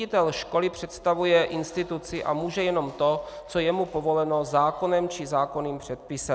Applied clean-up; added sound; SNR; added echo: none; none; none; none.